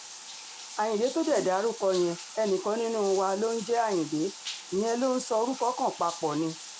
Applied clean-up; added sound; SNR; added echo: none; Bathtub (filling or washing); 14 dB; none.